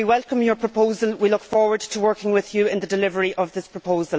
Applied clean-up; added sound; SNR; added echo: none; none; none; none.